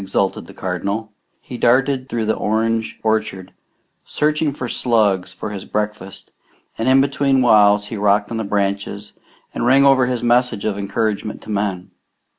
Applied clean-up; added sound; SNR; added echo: none; none; none; none.